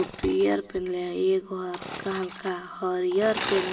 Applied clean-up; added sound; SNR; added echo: none; Sawing / Engine; 10 dB; reverberation time 0.9 s.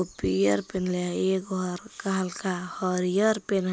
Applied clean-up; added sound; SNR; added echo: none; none; none; none.